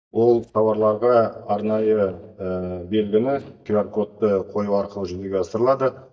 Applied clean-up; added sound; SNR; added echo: neural mask model DeepFilterNet 3.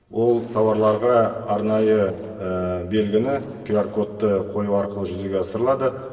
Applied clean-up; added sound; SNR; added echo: neural separator model SepFormer DNS4.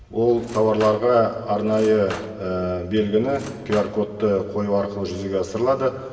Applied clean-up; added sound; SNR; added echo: none; Cutlery, silverware / Drawer open or close; 17 dB; reverberation time 2.5 s.